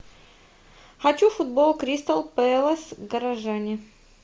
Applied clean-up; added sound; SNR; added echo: none; none; none; none.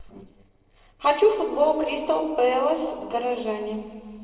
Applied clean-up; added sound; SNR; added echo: neural separator model SepFormer DNS4.